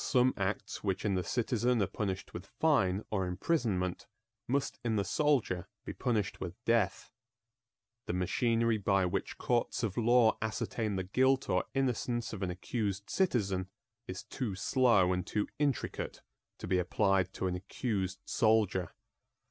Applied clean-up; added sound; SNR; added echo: none; none; none; none.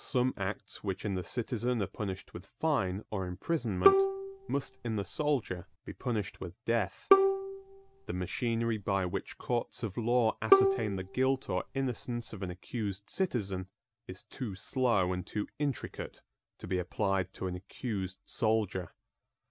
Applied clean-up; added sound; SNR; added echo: none; Bowed string instrument; -2 dB; none.